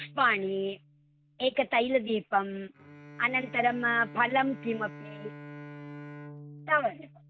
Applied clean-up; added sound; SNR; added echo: none; Bowed string instrument; 17 dB; none.